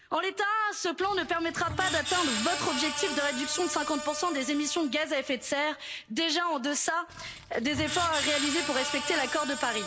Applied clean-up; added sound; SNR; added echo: none; Screech; 7 dB; none.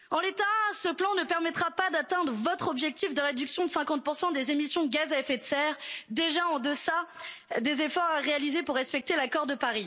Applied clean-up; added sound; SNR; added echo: none; none; none; none.